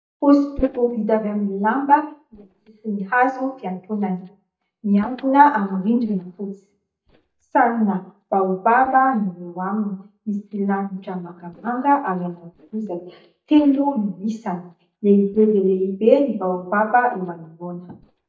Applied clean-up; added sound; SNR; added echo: neural mask model DeepFilterNet 3.